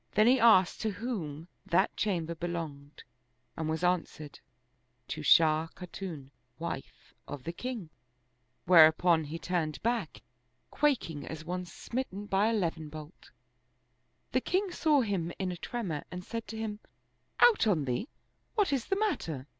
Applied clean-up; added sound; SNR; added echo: none; none; none; none.